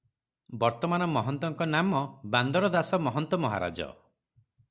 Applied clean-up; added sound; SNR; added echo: none; none; none; none.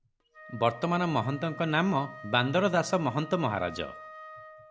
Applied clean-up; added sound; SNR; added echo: none; Wind instrument, woodwind instrument; 17 dB; none.